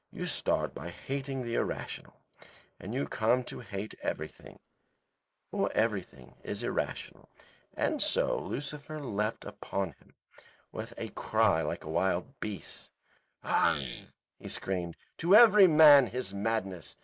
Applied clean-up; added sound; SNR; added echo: neural mask model Resemble Enhance denoiser.